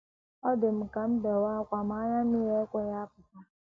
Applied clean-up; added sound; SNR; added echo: none; none; none; none.